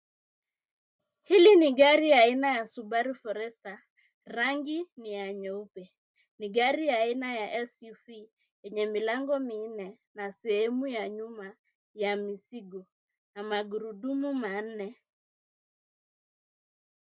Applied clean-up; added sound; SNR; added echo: none; none; none; none.